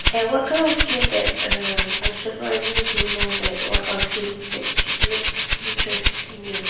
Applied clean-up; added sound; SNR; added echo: none; Rattle (instrument); -3 dB; reverberation time 0.9 s.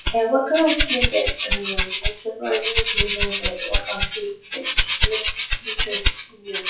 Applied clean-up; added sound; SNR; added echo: classical method WPE with log-MMSE.